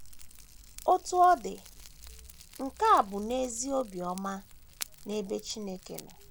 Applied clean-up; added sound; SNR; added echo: none; Fire; 17 dB; none.